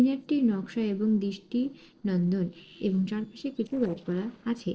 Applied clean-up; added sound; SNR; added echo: neural separator model SepFormer DNS4.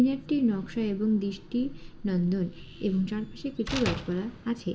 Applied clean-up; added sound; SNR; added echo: none; Slam; 13 dB; reverberation time 0.4 s.